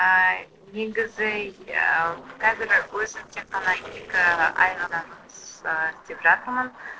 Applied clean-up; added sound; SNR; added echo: neural separator model SepFormer DNS4.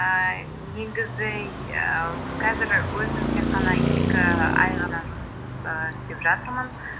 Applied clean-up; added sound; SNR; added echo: none; Traffic noise, roadway noise; 0 dB; none.